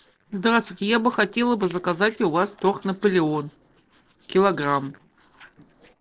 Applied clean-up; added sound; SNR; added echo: neural separator model SepFormer DNS4.